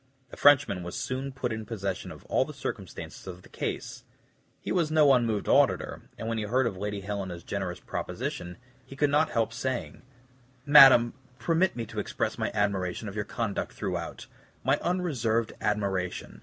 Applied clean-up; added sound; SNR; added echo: none; none; none; none.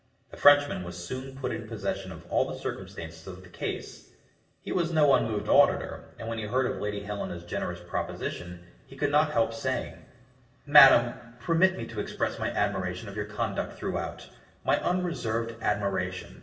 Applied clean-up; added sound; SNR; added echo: none; none; none; reverberation time 0.8 s.